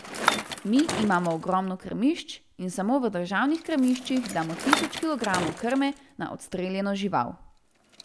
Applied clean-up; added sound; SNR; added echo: none; Bicycle; 7 dB; none.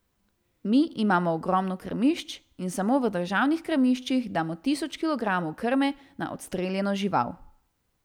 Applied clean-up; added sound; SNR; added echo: none; none; none; none.